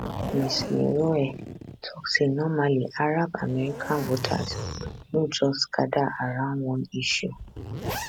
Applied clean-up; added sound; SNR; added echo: none; Zipper (clothing); 10 dB; none.